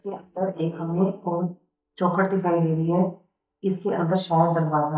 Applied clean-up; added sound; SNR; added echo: neural mask model DeepFilterNet 3.